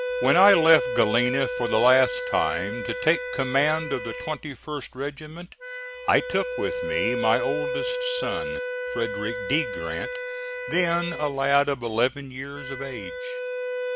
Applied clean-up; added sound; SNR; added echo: none; Wind instrument, woodwind instrument; 5 dB; none.